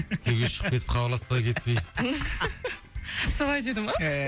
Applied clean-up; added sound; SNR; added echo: none; none; none; none.